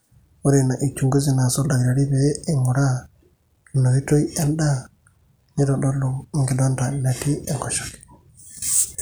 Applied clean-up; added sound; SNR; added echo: none; none; none; none.